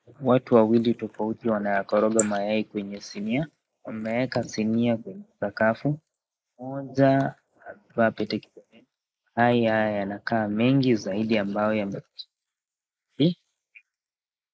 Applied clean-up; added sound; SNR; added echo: neural mask model Resemble Enhance denoiser.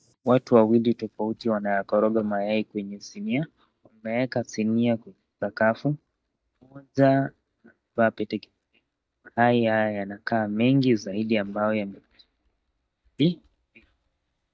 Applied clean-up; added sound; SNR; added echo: neural mask model DeepFilterNet 3.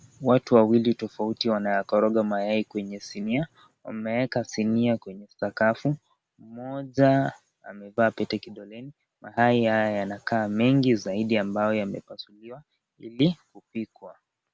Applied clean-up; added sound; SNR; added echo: none; none; none; none.